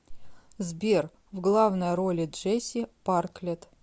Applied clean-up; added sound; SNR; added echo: none; none; none; none.